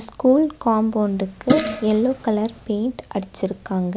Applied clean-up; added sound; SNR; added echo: none; Fart; 6 dB; none.